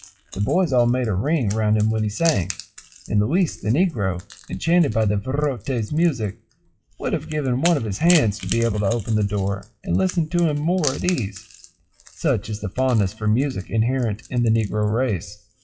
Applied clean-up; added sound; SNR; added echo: classical method WPE with log-MMSE.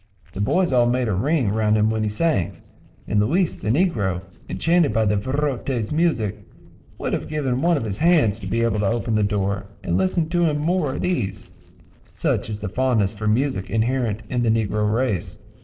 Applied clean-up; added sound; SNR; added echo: neural separator model SepFormer DNS4.